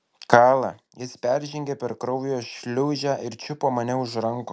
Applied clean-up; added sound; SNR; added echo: none; none; none; none.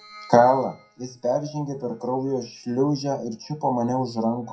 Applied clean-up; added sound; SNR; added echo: classical method WPE with log-MMSE.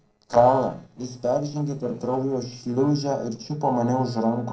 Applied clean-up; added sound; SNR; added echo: neural separator model SepFormer DNS4.